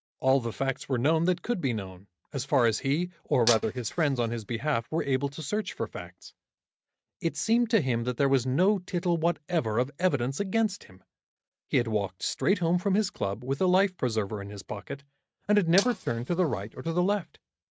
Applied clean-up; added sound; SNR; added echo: neural mask model RNNoise.